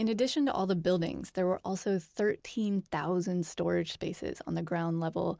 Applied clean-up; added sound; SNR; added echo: none; none; none; none.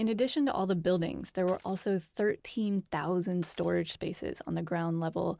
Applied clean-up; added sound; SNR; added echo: none; Shatter; 16 dB; none.